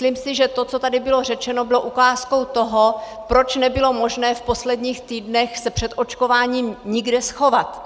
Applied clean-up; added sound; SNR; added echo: none; none; none; none.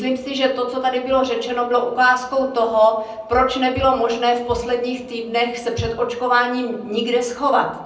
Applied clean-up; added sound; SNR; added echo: none; none; none; reverberation time 0.6 s.